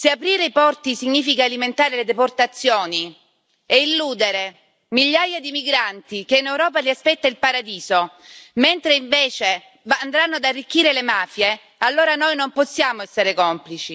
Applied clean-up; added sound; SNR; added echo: none; none; none; none.